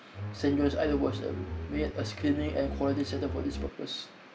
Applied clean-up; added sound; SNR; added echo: none; Bowed string instrument; 5 dB; none.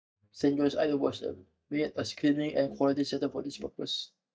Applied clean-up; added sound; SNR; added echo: neural mask model DeepFilterNet 3.